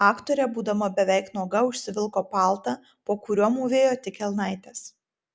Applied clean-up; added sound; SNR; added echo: none; none; none; none.